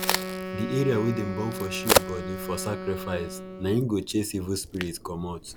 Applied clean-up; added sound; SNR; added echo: none; Wind instrument, woodwind instrument + Crack; 2 dB; none.